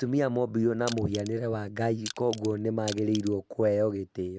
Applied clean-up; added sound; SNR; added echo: none; Crushing; 15 dB; none.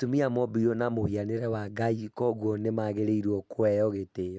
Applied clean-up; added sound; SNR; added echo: none; none; none; none.